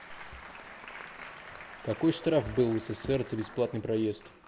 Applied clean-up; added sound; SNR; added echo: none; Applause / Crowd; 15 dB; none.